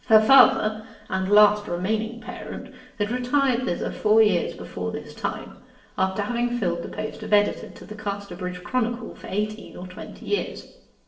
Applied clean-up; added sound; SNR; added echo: neural separator model SepFormer DNS4.